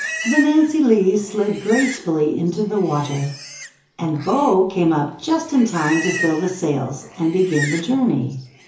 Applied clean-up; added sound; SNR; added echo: none; Livestock, farm animals, working animals; 12 dB; reverberation time 0.7 s.